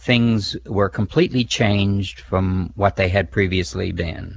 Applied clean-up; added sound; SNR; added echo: none; none; none; none.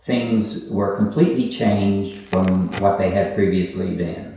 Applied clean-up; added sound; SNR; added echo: none; Crackle; 19 dB; reverberation time 0.7 s.